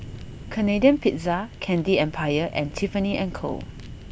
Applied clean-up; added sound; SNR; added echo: none; Fire; 14 dB; none.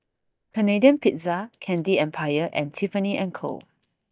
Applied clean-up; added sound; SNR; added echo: neural mask model DeepFilterNet 3.